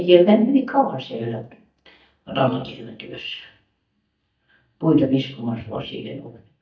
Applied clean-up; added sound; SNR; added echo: neural mask model DeepFilterNet 3.